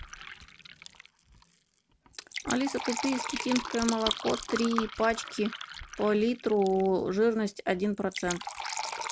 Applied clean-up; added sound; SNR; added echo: none; Fill (with liquid); 8 dB; none.